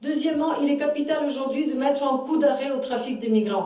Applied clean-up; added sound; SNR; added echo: none; none; none; reverberation time 0.7 s.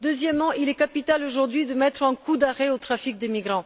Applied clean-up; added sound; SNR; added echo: none; none; none; none.